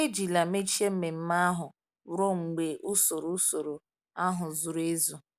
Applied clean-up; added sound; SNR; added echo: none; none; none; none.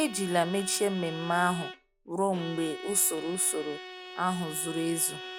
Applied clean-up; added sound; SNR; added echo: none; Bowed string instrument; 11 dB; none.